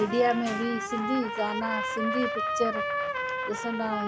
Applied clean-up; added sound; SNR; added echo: none; Trumpet; 2 dB; none.